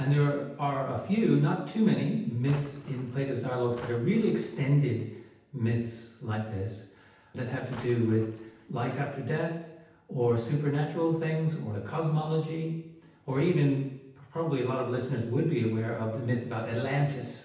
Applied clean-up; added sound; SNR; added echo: none; Drawer open or close; 19 dB; reverberation time 0.9 s.